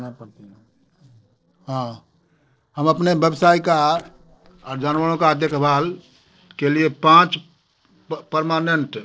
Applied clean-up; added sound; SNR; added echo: neural separator model SepFormer DNS4.